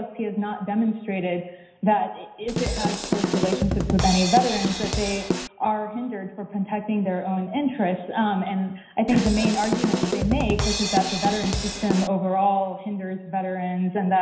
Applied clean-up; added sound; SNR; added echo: none; Drum kit; 1 dB; reverberation time 0.9 s.